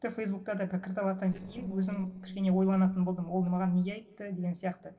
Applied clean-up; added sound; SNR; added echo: neural separator model SepFormer DNS4.